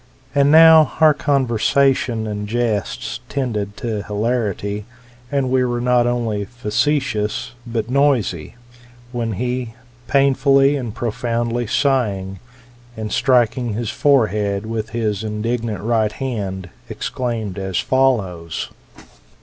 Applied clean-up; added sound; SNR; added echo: none; none; none; none.